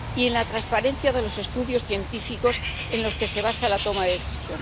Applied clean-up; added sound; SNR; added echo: none; Bird; 5 dB; none.